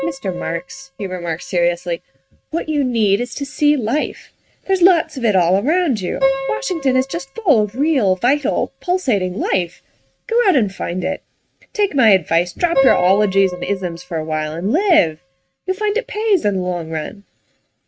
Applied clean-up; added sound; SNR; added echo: neural mask model RNNoise.